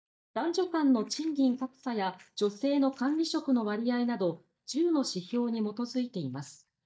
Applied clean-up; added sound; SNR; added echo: neural mask model DeepFilterNet 3.